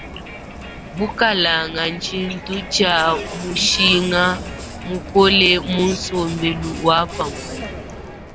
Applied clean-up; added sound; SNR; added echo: none; Crowd; 12 dB; none.